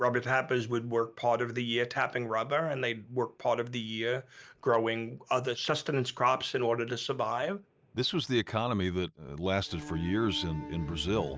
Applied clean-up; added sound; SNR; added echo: none; none; none; none.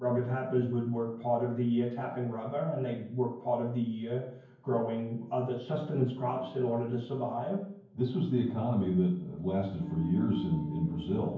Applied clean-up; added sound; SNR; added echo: none; none; none; reverberation time 0.9 s.